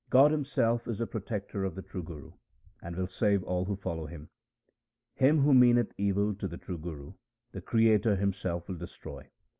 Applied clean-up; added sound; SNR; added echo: none; none; none; none.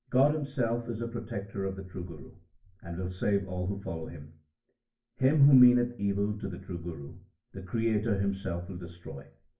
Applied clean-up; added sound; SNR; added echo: none; none; none; reverberation time 0.3 s.